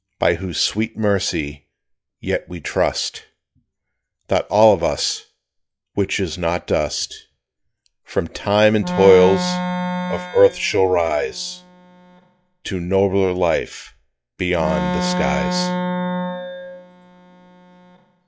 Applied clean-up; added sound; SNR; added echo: classical method log-MMSE.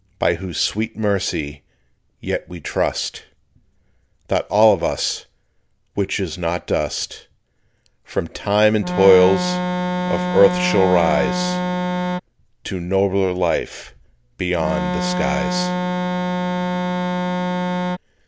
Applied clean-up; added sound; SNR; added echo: none; Organ; 0 dB; none.